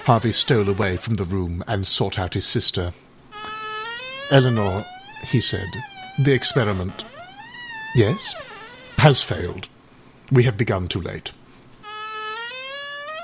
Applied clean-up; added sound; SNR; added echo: none; Squeak; 12 dB; none.